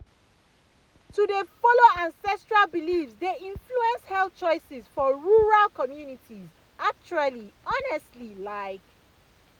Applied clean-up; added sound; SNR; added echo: none; none; none; none.